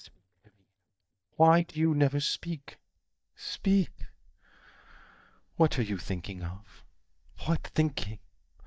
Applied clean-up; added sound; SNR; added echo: neural mask model DeepFilterNet 3.